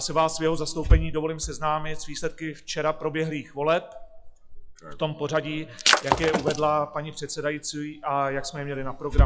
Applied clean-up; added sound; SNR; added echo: classical method log-MMSE.